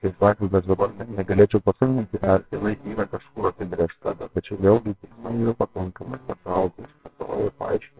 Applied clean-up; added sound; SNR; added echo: neural separator model SepFormer WHAMR!.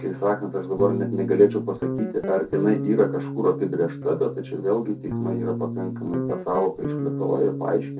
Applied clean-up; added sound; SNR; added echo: none; Guitar; 6 dB; reverberation time 0.3 s.